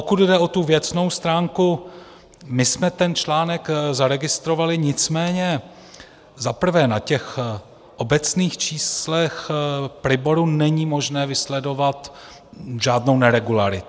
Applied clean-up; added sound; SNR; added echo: none; none; none; none.